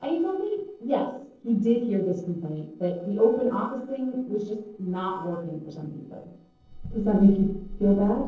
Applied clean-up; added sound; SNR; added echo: neural separator model SepFormer DNS4.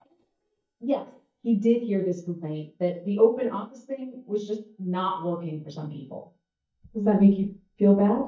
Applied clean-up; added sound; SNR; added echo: neural mask model DeepFilterNet 3.